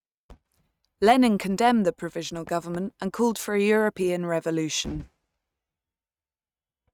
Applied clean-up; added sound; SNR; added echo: neural mask model RNNoise.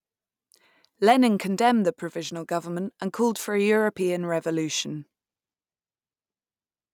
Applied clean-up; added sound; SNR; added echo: none; none; none; none.